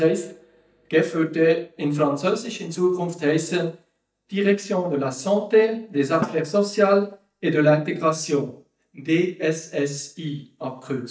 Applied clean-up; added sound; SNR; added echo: neural mask model DeepFilterNet 3.